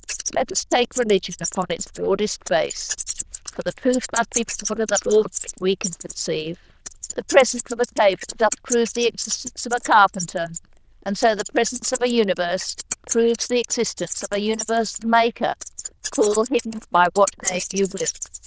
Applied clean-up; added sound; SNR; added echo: neural diffusion model UNIVERSE++.